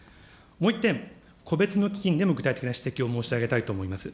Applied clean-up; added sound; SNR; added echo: none; none; none; none.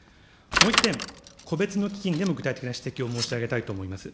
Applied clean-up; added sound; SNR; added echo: none; Bicycle; 1 dB; none.